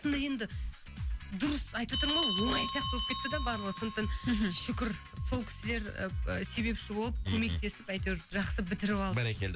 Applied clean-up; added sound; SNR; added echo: none; Bell; 1 dB; none.